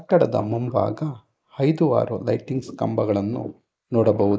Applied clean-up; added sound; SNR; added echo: neural mask model Resemble Enhance denoiser.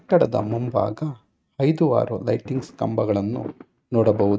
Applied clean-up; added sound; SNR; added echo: neural mask model RNNoise.